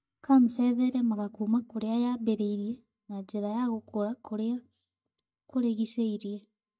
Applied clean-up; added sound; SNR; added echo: neural mask model DeepFilterNet 3.